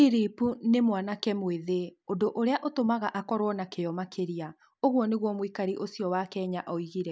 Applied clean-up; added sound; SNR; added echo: none; none; none; none.